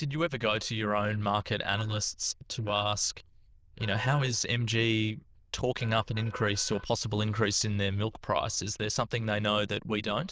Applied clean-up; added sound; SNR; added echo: neural diffusion model UNIVERSE++.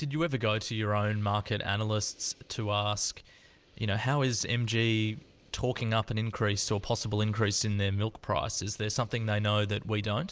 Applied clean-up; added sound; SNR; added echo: none; none; none; none.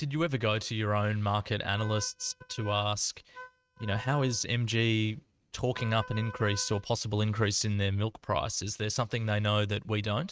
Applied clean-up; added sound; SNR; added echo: neural mask model RNNoise.